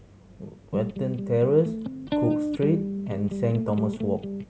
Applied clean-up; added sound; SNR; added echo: none; Electric guitar; 3 dB; none.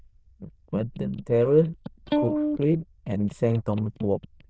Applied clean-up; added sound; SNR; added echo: neural diffusion model UNIVERSE++.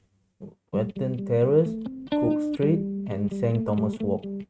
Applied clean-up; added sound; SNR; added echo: neural mask model RNNoise.